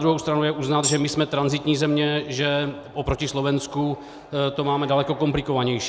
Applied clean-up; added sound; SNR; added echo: none; Tambourine; 8 dB; none.